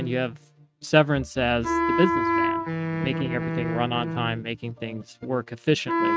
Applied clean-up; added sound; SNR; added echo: neural mask model RNNoise.